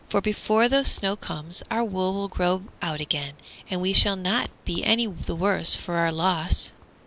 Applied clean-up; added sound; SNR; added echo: none; none; none; none.